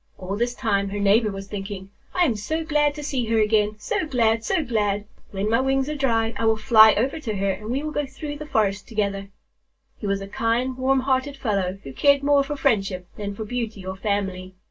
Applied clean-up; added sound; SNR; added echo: none; none; none; reverberation time 0.1 s.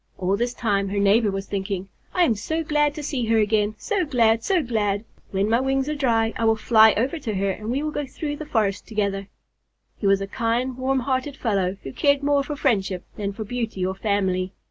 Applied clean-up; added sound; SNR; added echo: none; none; none; none.